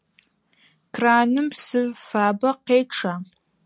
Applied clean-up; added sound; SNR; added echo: none; none; none; none.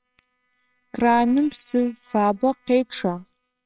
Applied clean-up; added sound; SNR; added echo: neural separator model SepFormer WHAMR!.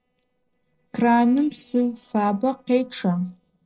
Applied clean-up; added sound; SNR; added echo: neural separator model SepFormer DNS4.